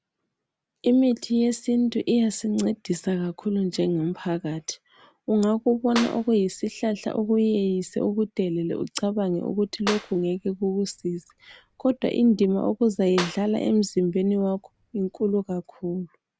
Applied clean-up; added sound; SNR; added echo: none; Clapping; 15 dB; none.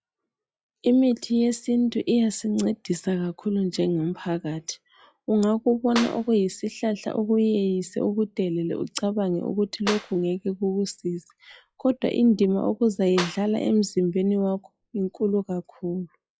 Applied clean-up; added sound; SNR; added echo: classical method log-MMSE.